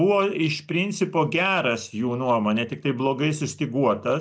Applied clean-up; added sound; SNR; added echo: none; none; none; none.